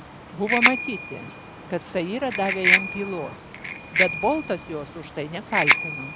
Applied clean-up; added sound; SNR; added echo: none; Bicycle bell; -2 dB; none.